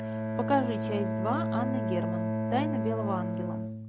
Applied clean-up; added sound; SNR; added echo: none; Bowed string instrument; -2 dB; none.